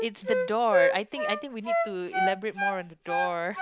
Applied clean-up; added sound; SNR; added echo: none; Wind instrument, woodwind instrument; -1 dB; none.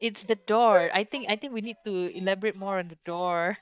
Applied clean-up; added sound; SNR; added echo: neural mask model DeepFilterNet 3.